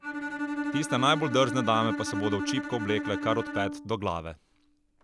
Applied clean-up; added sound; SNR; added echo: none; Bowed string instrument; 4 dB; none.